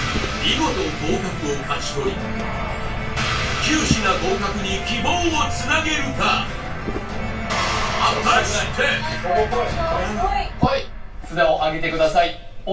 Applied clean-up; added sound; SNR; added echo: none; Liquid; 8 dB; reverberation time 0.2 s.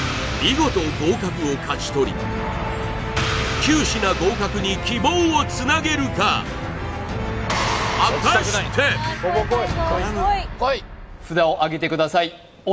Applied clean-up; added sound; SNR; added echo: none; none; none; none.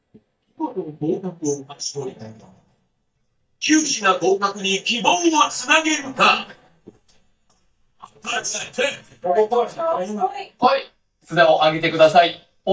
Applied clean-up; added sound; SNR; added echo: neural mask model DeepFilterNet 3.